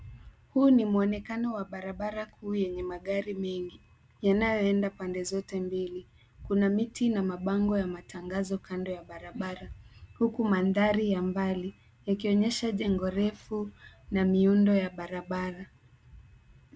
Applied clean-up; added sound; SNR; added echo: none; none; none; none.